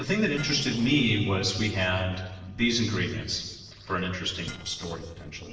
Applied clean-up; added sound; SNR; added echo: neural separator model SepFormer DNS4.